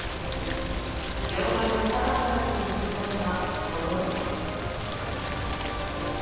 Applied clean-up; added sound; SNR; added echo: none; Rain; 3 dB; reverberation time 2.2 s.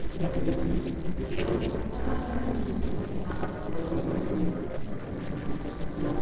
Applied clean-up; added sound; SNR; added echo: neural separator model SepFormer DNS4.